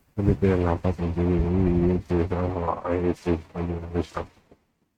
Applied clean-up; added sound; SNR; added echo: neural mask model RNNoise.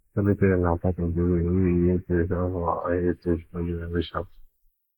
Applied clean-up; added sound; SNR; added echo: neural mask model Resemble Enhance denoiser.